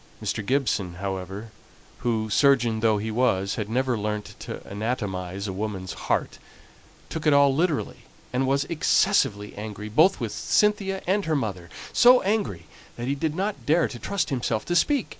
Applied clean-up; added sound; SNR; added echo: none; none; none; none.